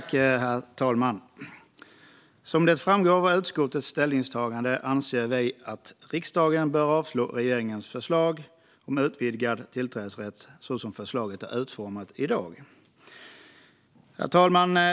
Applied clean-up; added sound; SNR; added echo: none; none; none; none.